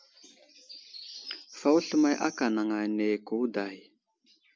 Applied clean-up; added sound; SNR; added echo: none; none; none; none.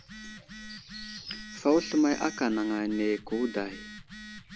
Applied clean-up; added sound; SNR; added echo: none; Telephone; 14 dB; none.